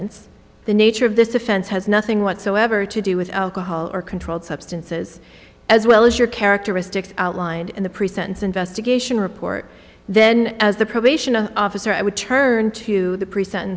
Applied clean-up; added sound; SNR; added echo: none; none; none; none.